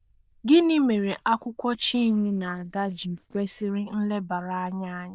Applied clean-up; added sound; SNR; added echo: neural diffusion model UNIVERSE++.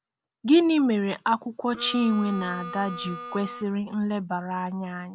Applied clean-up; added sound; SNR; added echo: none; Harmonica; 12 dB; none.